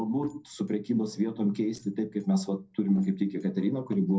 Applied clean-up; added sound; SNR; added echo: neural separator model SepFormer DNS4.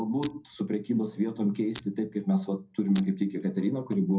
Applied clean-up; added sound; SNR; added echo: none; Shatter; 19 dB; reverberation time 0.2 s.